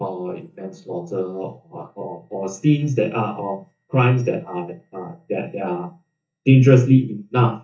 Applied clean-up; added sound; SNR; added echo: neural mask model DeepFilterNet 3.